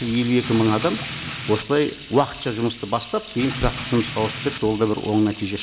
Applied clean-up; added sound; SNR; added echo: none; Rain + Sink (filling or washing) / Water tap, faucet; 11 dB; none.